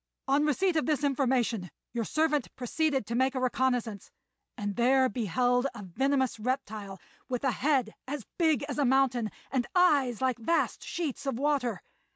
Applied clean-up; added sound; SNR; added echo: none; none; none; none.